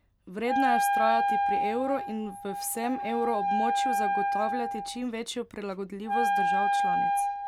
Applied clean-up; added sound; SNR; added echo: none; Wind instrument, woodwind instrument; -4 dB; none.